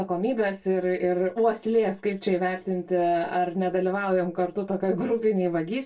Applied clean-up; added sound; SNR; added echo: none; none; none; reverberation time 0.2 s.